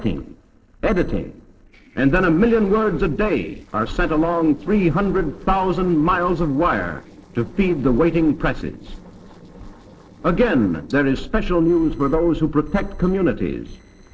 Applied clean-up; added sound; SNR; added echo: neural separator model SepFormer DNS4.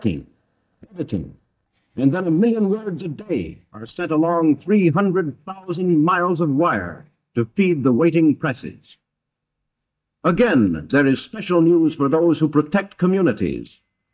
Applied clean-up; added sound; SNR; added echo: neural mask model DeepFilterNet 3.